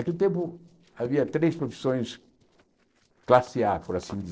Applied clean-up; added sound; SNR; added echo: neural separator model SepFormer DNS4.